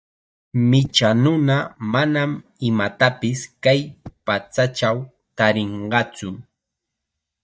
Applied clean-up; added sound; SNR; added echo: neural mask model DeepFilterNet 3.